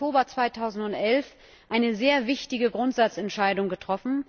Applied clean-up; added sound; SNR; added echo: none; none; none; none.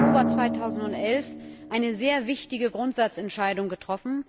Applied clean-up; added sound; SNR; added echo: none; Drum; 3 dB; none.